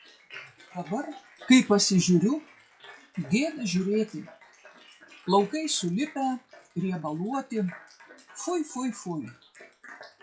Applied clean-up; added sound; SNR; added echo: classical method log-MMSE.